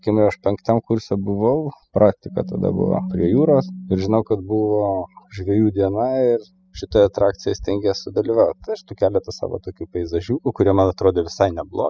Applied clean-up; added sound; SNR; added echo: classical method spectral subtraction.